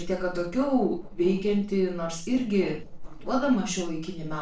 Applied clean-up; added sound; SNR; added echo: neural separator model SepFormer DNS4.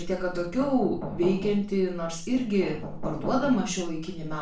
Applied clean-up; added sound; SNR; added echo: none; Knock; 10 dB; reverberation time 0.3 s.